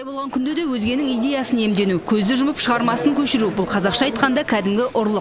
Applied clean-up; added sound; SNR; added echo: none; none; none; none.